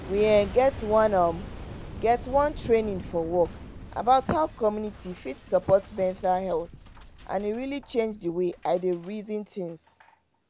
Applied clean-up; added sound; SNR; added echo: none; Boom; 15 dB; none.